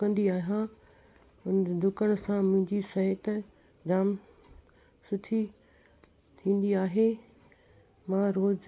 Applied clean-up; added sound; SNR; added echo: none; none; none; none.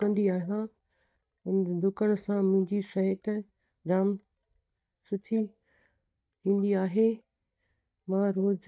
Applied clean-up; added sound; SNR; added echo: neural mask model DeepFilterNet 3.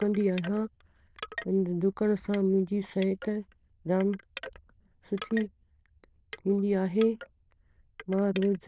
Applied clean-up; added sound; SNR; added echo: neural diffusion model UNIVERSE++.